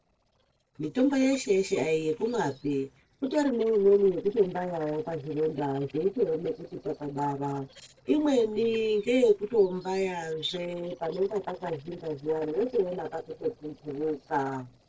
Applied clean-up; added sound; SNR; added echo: neural separator model SepFormer DNS4.